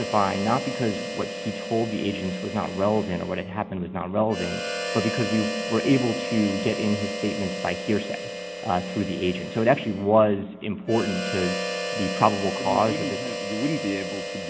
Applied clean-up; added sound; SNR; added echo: none; Harmonica; 6 dB; none.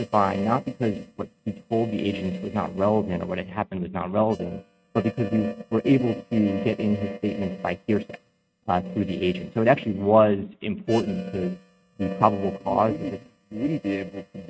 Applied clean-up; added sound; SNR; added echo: neural mask model RNNoise.